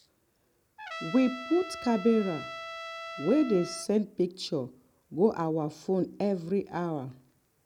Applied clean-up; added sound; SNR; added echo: none; Trumpet; 11 dB; none.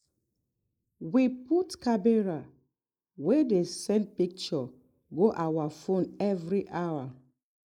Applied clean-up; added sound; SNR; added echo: neural mask model Resemble Enhance denoiser.